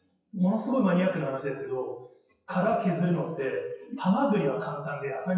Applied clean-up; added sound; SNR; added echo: classical method WPE with log-MMSE.